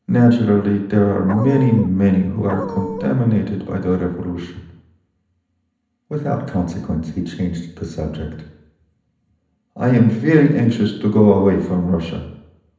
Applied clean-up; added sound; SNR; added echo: none; Dog; 9 dB; reverberation time 0.8 s.